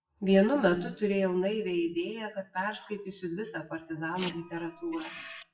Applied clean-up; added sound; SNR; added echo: classical method WPE with log-MMSE.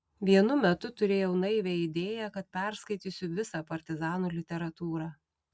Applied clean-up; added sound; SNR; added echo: none; none; none; none.